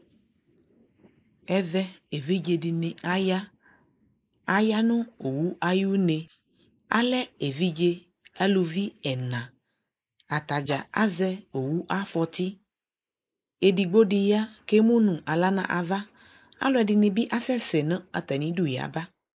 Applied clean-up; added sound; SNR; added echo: neural mask model Resemble Enhance denoiser.